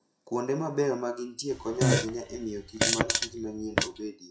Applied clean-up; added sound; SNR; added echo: classical method WPE with log-MMSE.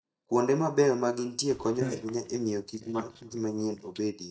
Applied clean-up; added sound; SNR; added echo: neural mask model DeepFilterNet 3.